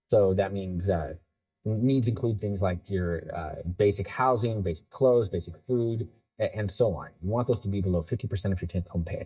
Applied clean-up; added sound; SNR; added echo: neural mask model DeepFilterNet 3.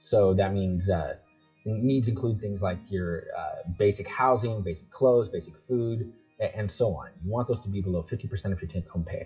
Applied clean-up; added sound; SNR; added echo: classical method WPE with log-MMSE.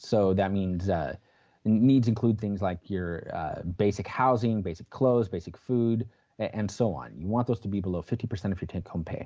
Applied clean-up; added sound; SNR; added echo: none; none; none; none.